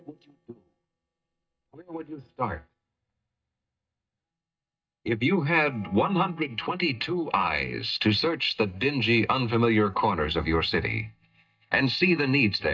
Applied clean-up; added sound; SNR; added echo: neural mask model DeepFilterNet 3.